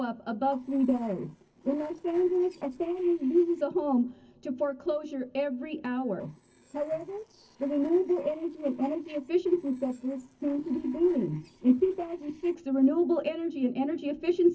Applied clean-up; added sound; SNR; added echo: neural separator model SepFormer DNS4.